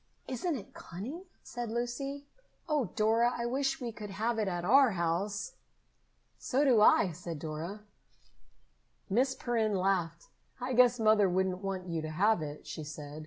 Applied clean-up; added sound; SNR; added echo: none; none; none; none.